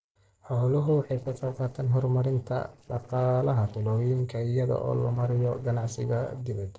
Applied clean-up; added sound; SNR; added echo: neural separator model SepFormer DNS4.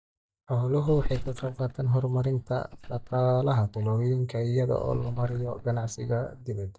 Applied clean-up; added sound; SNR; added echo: neural mask model DeepFilterNet 3.